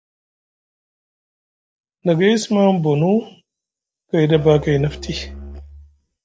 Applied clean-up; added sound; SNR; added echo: neural mask model DeepFilterNet 3.